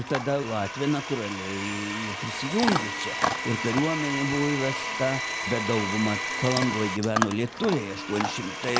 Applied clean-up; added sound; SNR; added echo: none; Domestic sounds, home sounds + Chewing, mastication / Dog; 2 dB; none.